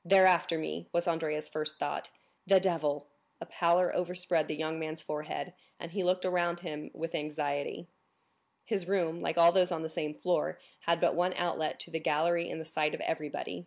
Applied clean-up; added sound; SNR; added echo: none; none; none; none.